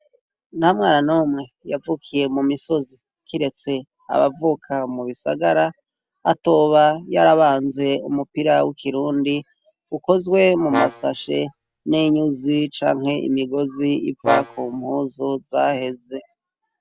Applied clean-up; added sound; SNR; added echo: none; Brass instrument; 8 dB; none.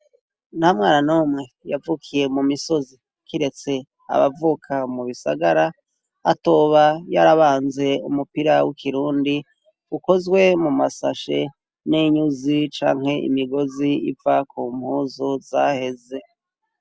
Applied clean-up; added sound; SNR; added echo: none; none; none; none.